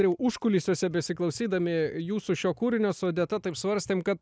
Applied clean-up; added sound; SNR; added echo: none; none; none; none.